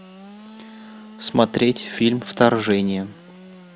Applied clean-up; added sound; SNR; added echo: none; Sawing / Engine; 19 dB; none.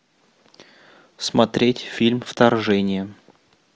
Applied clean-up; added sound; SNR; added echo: none; none; none; none.